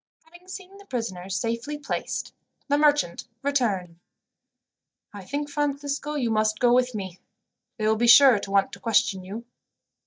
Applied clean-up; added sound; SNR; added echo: neural mask model DeepFilterNet 3.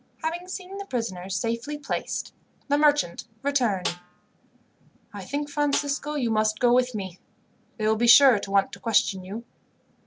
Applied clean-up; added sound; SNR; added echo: none; Snare drum; 12 dB; none.